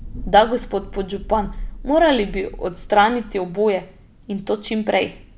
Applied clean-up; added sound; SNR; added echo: none; Thunder; 14 dB; none.